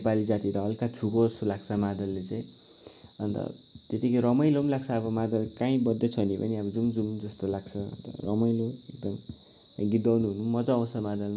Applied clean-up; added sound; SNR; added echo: none; none; none; none.